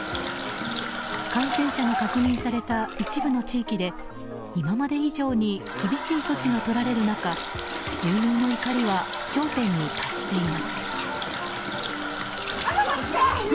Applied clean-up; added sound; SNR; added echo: none; Water tap, faucet; 6 dB; none.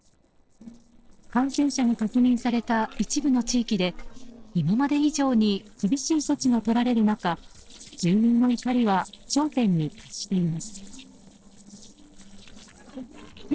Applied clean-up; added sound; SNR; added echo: neural separator model SepFormer DNS4.